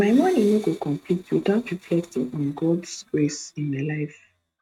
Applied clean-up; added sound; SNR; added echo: neural mask model RNNoise.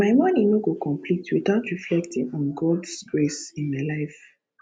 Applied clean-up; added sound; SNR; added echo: none; none; none; none.